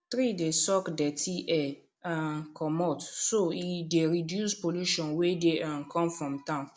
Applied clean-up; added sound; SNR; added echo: none; none; none; none.